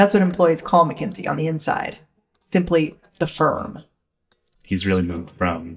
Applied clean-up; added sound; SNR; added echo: neural mask model DeepFilterNet 3.